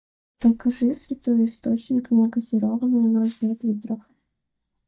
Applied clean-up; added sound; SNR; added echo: neural mask model DeepFilterNet 3.